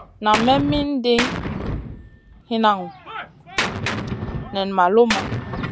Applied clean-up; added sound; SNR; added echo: none; Gunshot, gunfire; 6 dB; none.